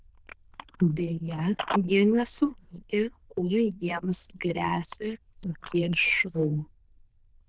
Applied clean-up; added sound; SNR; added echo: neural diffusion model UNIVERSE++.